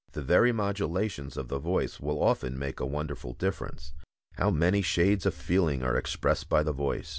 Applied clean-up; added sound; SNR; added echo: none; none; none; none.